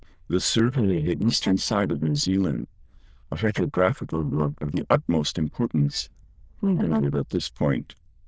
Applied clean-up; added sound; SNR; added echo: neural diffusion model UNIVERSE++.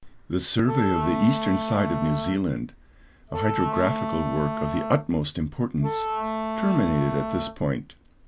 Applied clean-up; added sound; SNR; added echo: none; Wind instrument, woodwind instrument; 4 dB; none.